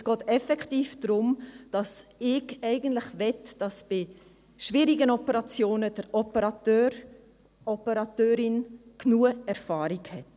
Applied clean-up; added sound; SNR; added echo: none; none; none; none.